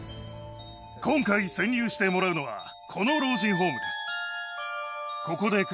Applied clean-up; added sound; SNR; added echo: none; none; none; none.